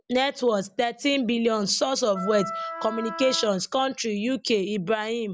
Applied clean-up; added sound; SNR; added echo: none; Wind instrument, woodwind instrument; 9 dB; none.